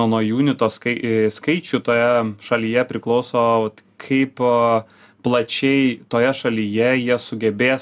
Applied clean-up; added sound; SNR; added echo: none; none; none; none.